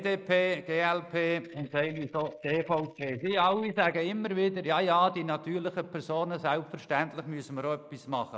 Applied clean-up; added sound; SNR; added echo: neural mask model Resemble Enhance denoiser.